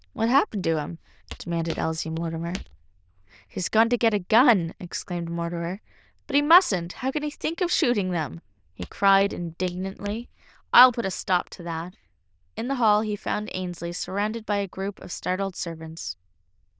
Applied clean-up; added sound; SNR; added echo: neural diffusion model UNIVERSE++.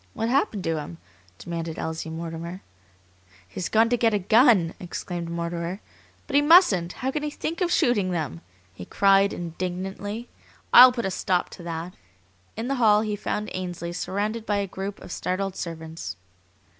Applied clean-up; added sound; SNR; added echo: none; none; none; none.